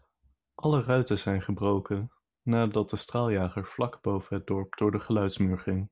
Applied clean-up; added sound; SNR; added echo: none; none; none; none.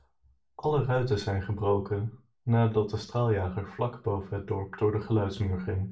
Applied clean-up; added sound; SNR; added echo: none; none; none; reverberation time 0.3 s.